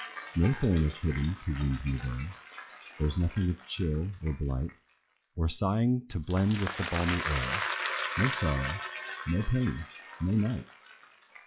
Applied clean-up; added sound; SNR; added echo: classical method log-MMSE.